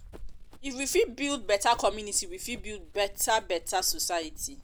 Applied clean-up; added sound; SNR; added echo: none; Run; 13 dB; none.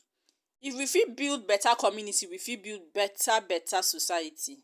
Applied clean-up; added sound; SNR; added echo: none; none; none; none.